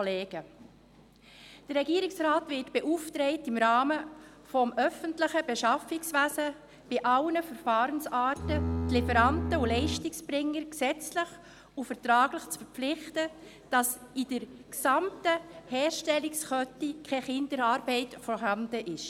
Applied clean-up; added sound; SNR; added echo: none; Bowed string instrument; 2 dB; none.